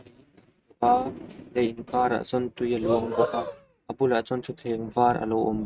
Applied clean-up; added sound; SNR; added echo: neural mask model RNNoise.